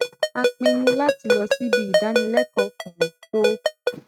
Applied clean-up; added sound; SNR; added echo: neural mask model RNNoise.